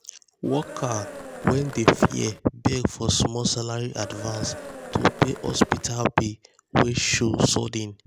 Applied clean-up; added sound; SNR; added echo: none; Cheering; 14 dB; none.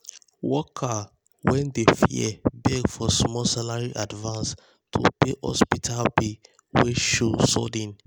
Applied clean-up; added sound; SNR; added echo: none; none; none; none.